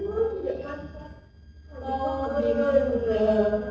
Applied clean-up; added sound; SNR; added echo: neural separator model SepFormer DNS4.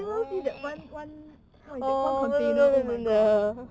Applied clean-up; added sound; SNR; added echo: none; none; none; none.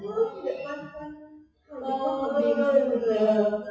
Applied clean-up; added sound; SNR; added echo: classical method WPE with log-MMSE.